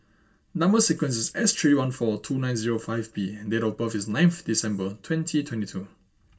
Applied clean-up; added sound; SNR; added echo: none; none; none; reverberation time 0.2 s.